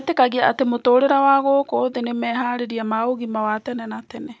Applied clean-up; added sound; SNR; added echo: none; none; none; none.